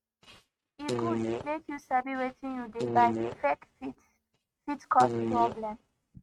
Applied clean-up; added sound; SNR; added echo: neural mask model RNNoise.